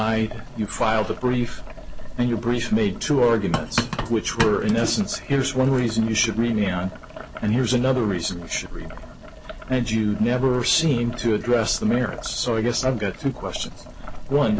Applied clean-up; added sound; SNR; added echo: none; Boiling; 10 dB; none.